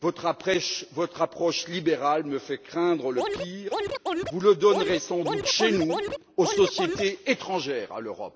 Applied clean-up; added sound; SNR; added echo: none; Scratching (performance technique); 3 dB; none.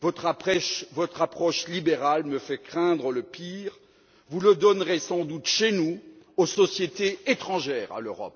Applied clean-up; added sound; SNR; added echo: none; none; none; none.